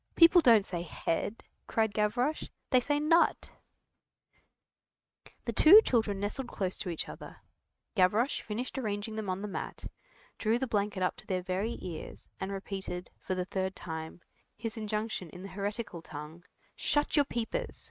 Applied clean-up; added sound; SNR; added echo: neural mask model RNNoise.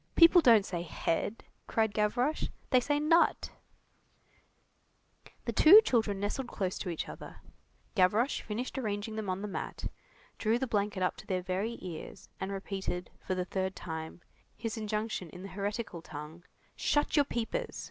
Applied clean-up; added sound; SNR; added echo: neural separator model SepFormer DNS4.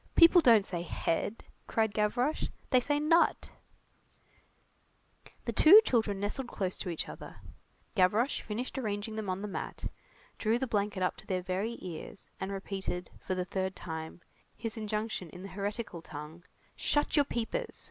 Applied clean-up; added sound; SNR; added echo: none; none; none; none.